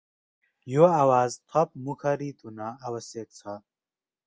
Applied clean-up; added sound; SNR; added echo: none; none; none; none.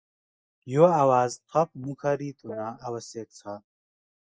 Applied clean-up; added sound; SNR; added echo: neural mask model Resemble Enhance denoiser.